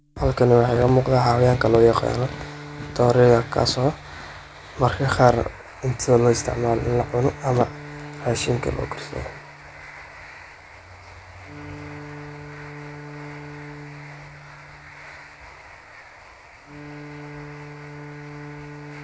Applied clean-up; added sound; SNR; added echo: none; Bowed string instrument; 17 dB; none.